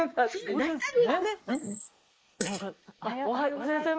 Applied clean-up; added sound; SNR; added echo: neural mask model Resemble Enhance denoiser.